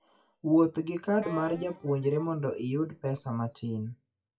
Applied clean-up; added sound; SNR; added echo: classical method WPE with log-MMSE.